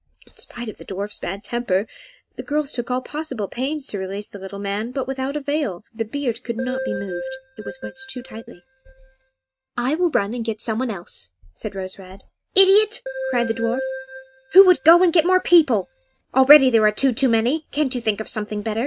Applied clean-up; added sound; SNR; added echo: neural mask model RNNoise.